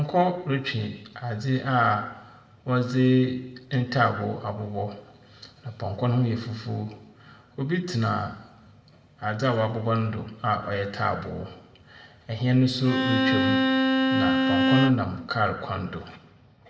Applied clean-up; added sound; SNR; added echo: none; Bowed string instrument; -3 dB; reverberation time 0.9 s.